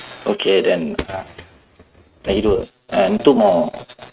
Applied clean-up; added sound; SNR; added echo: neural mask model RNNoise.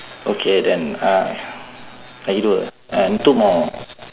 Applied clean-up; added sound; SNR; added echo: none; none; none; none.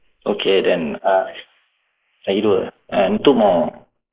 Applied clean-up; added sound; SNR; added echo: neural mask model Resemble Enhance denoiser.